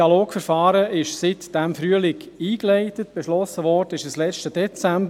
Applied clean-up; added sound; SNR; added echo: none; none; none; none.